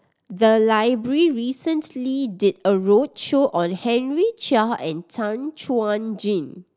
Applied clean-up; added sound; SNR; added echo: none; none; none; none.